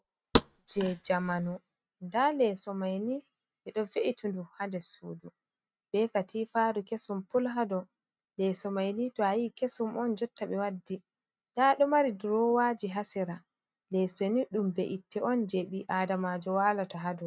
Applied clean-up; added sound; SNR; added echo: neural mask model RNNoise.